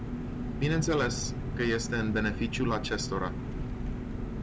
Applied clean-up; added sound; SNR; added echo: none; Engine; 2 dB; none.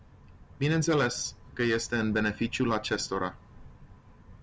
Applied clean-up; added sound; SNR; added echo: none; none; none; none.